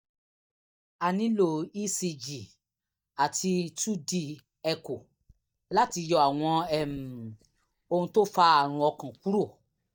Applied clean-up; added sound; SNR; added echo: neural mask model DeepFilterNet 3.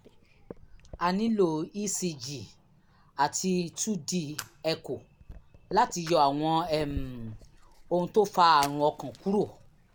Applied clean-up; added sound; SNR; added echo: none; Fire; 17 dB; none.